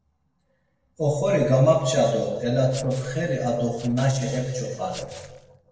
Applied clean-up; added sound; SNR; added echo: neural separator model SepFormer DNS4.